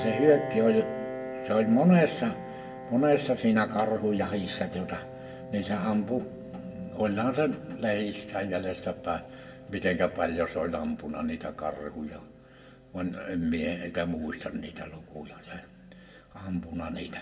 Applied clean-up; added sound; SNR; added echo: none; Piano; 13 dB; reverberation time 1.6 s.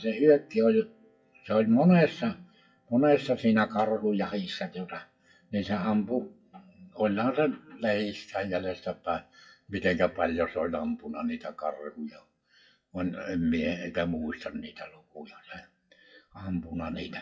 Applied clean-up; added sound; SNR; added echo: classical method WPE with log-MMSE.